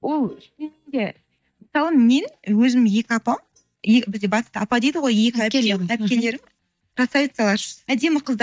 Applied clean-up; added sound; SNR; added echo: neural mask model DeepFilterNet 3.